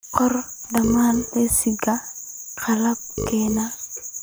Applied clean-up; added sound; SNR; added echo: none; Burping, eructation; 13 dB; none.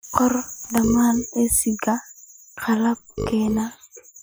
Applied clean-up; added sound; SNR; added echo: classical method Wiener filter.